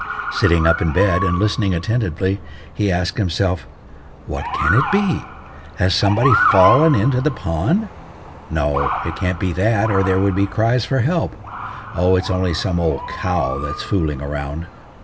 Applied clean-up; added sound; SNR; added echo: none; Motor vehicle (road) / Siren; 7 dB; none.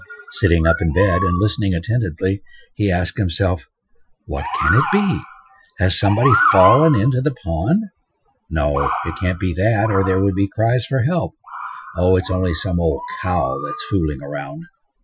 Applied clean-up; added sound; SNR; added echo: classical method Wiener filter.